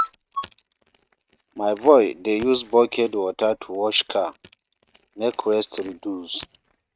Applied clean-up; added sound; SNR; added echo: neural mask model RNNoise.